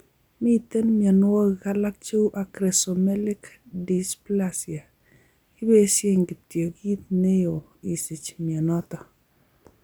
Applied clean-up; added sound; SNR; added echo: none; none; none; none.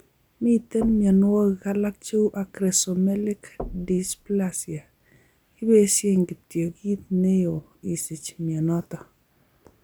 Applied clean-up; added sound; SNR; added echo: none; Knock; 19 dB; none.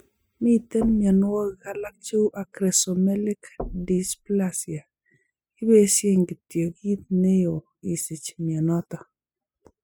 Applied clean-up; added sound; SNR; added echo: classical method spectral subtraction.